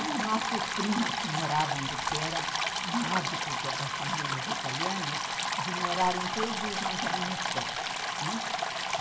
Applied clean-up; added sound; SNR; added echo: none; Stream; -3 dB; reverberation time 2.4 s.